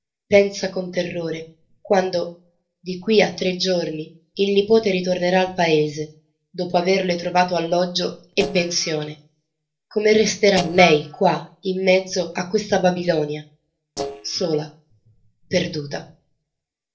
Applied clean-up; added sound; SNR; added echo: neural separator model SepFormer DNS4.